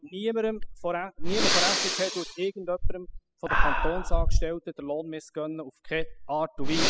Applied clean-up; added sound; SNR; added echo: classical method spectral subtraction.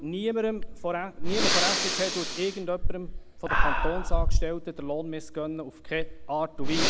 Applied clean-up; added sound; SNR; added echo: none; Breathing; -5 dB; none.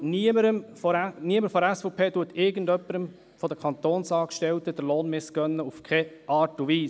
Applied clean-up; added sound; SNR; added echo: none; none; none; none.